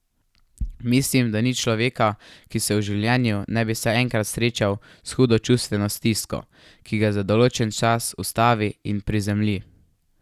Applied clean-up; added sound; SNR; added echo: none; none; none; none.